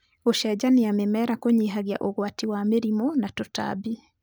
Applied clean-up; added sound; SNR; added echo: none; none; none; none.